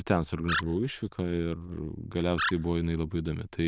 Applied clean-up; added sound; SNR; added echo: neural diffusion model UNIVERSE++.